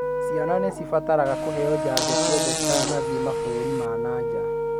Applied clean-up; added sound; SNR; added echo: none; Brass instrument + Fart; -2 dB; none.